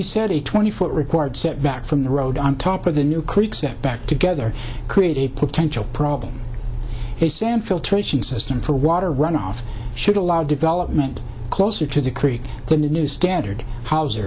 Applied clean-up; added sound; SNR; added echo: none; none; none; none.